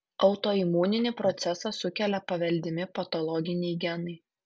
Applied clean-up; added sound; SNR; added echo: none; none; none; none.